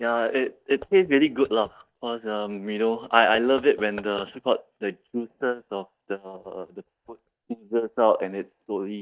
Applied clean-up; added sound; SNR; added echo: neural mask model DeepFilterNet 3.